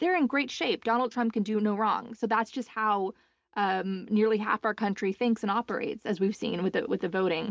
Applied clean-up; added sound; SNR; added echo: none; none; none; none.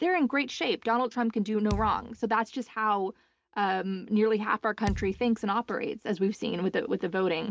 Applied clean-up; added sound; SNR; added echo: none; Thump, thud; 11 dB; none.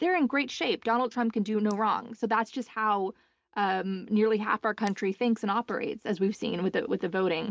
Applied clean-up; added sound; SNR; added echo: neural mask model Resemble Enhance denoiser.